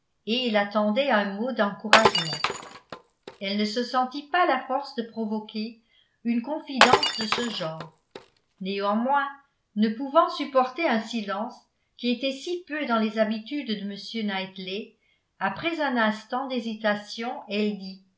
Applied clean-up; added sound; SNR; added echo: none; Glass; -1 dB; none.